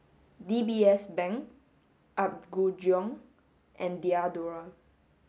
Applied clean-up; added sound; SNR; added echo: none; none; none; none.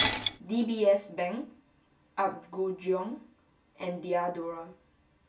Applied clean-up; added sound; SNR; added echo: none; Shatter; 3 dB; reverberation time 0.1 s.